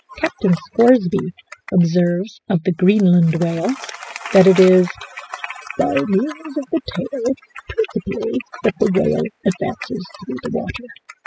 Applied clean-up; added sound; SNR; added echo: classical method spectral subtraction.